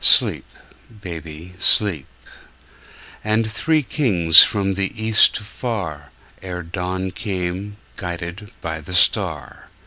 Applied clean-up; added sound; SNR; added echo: none; none; none; none.